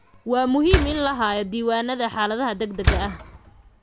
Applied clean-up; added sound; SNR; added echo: none; Slam; 2 dB; none.